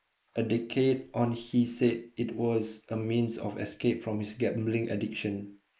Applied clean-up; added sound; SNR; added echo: neural mask model Resemble Enhance denoiser.